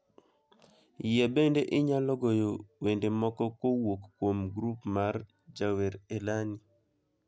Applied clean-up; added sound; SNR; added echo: none; none; none; none.